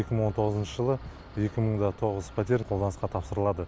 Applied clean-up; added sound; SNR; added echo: none; none; none; none.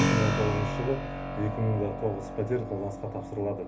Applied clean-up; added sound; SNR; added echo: none; Keyboard (musical); 1 dB; reverberation time 0.3 s.